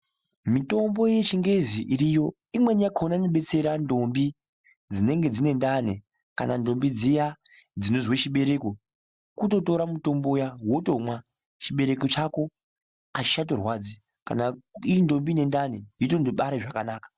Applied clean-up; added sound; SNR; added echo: none; none; none; none.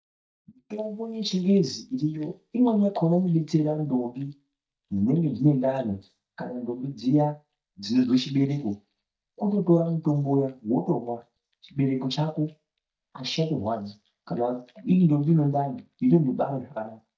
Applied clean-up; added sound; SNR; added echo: neural mask model DeepFilterNet 3.